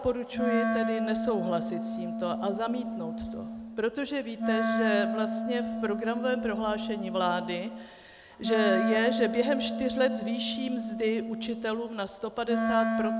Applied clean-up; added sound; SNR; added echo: none; Wind instrument, woodwind instrument; 1 dB; none.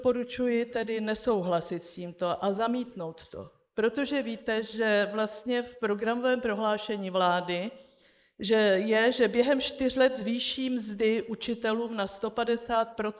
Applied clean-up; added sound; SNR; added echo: neural mask model Resemble Enhance denoiser.